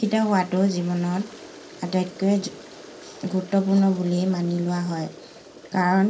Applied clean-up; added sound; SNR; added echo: none; Toilet flush; 19 dB; reverberation time 0.3 s.